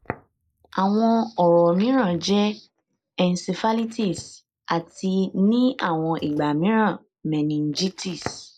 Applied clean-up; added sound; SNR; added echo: neural mask model Resemble Enhance denoiser.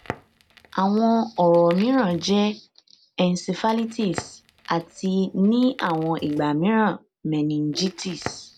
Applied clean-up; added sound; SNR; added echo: none; Crackle; 20 dB; none.